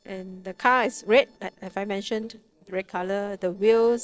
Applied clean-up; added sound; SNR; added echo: neural separator model SepFormer DNS4.